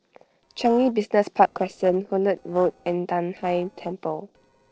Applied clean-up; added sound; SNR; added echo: neural separator model SepFormer DNS4.